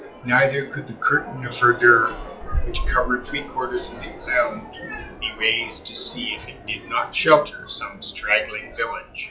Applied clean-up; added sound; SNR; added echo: classical method WPE with log-MMSE.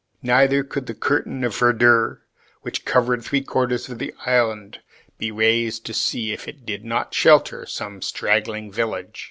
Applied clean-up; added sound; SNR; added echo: none; none; none; none.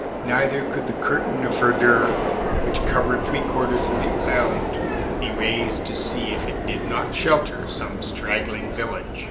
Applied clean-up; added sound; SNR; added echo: none; Subway, metro, underground; 0 dB; reverberation time 1.9 s.